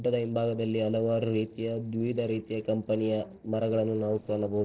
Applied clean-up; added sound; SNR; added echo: neural separator model SepFormer DNS4.